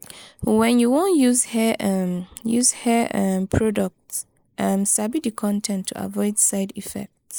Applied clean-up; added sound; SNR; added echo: neural mask model Resemble Enhance denoiser.